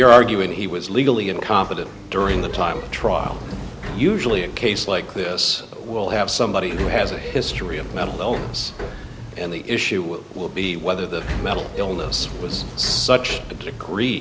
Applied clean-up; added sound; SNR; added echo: none; Sliding door; 10 dB; none.